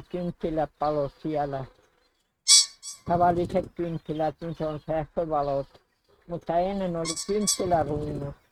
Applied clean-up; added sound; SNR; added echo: neural mask model RNNoise.